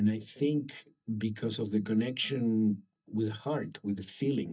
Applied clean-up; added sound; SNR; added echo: neural mask model DeepFilterNet 3.